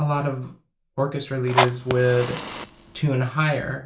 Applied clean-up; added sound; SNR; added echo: none; Fire; 3 dB; reverberation time 0.3 s.